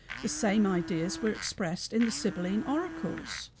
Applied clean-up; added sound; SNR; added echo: none; Domestic sounds, home sounds; 10 dB; none.